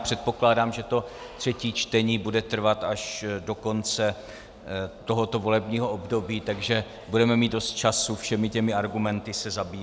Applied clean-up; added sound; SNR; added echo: none; none; none; none.